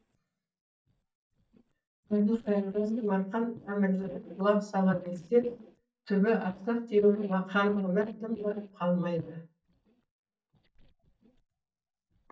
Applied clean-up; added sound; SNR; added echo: neural mask model DeepFilterNet 3.